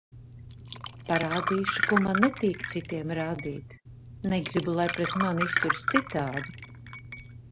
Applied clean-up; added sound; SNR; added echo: none; Glass; 3 dB; none.